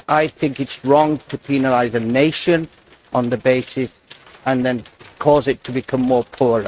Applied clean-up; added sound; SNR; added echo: neural mask model RNNoise.